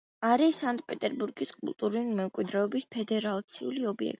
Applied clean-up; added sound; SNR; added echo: none; none; none; none.